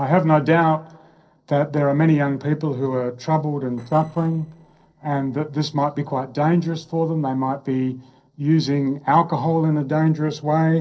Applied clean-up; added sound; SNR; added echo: neural separator model SepFormer DNS4.